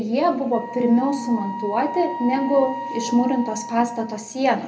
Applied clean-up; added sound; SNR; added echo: none; Wind instrument, woodwind instrument; 11 dB; reverberation time 0.3 s.